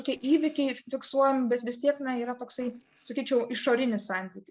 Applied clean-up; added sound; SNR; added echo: neural separator model SepFormer DNS4.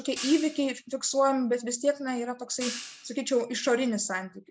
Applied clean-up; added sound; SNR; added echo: none; Hi-hat; 15 dB; none.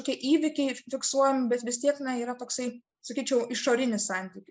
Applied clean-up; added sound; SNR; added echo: none; none; none; none.